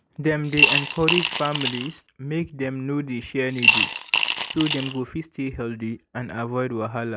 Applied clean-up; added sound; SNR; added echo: none; Coin (dropping) / Glass; -4 dB; none.